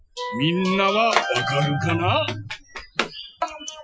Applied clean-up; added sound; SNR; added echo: classical method Wiener filter.